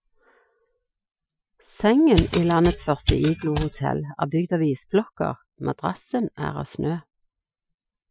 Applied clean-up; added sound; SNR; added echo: classical method Wiener filter.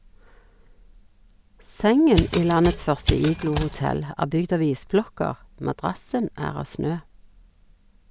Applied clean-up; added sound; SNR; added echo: none; Mechanisms; 3 dB; none.